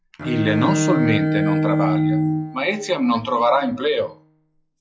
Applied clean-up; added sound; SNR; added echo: classical method log-MMSE.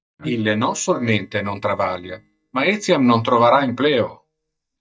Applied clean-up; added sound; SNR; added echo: neural mask model DeepFilterNet 3.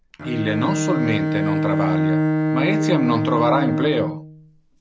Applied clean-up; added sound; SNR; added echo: none; Bowed string instrument; -2 dB; none.